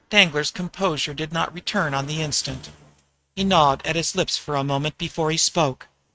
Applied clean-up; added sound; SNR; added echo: neural mask model RNNoise.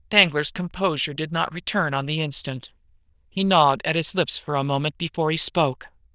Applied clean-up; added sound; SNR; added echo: neural diffusion model UNIVERSE++.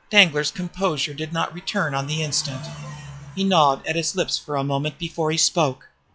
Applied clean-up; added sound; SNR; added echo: classical method log-MMSE.